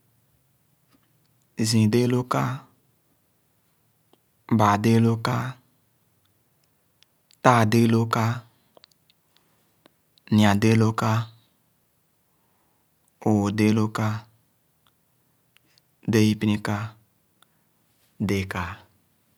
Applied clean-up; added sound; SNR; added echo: none; none; none; none.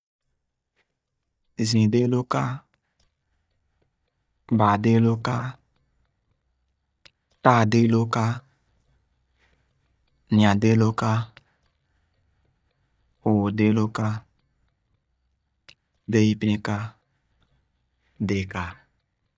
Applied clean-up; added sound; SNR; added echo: neural mask model DeepFilterNet 3.